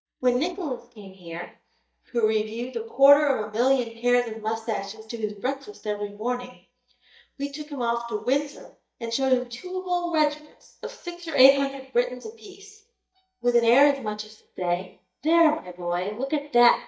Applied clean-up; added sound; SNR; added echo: neural mask model DeepFilterNet 3.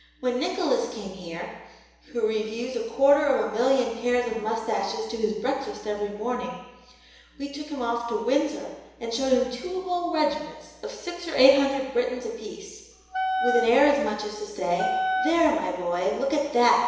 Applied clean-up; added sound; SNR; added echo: none; Wind instrument, woodwind instrument; 3 dB; reverberation time 1.0 s.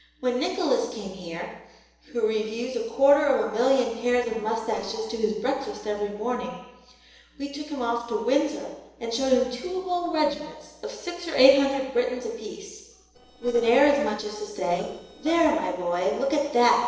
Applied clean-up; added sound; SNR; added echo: neural separator model SepFormer DNS4.